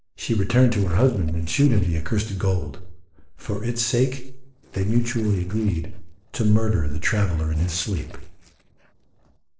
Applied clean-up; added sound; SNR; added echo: neural separator model SepFormer DNS4.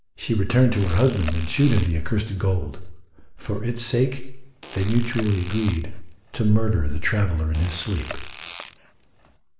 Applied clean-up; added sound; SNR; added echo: none; Fart; 16 dB; reverberation time 0.7 s.